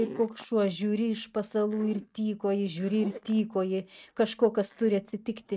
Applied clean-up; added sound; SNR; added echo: neural mask model RNNoise.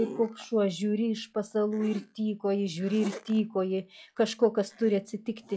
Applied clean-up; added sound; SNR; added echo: classical method log-MMSE.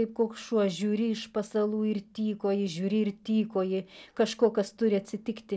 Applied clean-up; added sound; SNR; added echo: none; none; none; none.